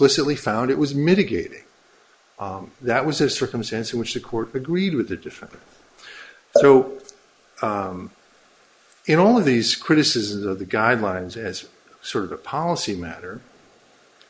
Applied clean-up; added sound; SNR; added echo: neural mask model Resemble Enhance denoiser.